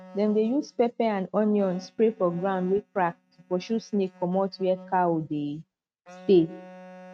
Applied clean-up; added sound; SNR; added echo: neural mask model RNNoise.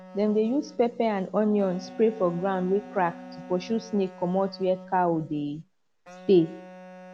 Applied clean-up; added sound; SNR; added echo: none; Wind instrument, woodwind instrument + Wind instrument, woodwind instrument; 18 dB; none.